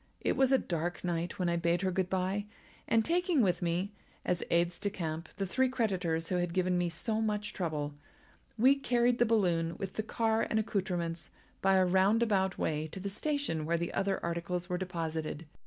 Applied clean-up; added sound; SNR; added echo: none; none; none; none.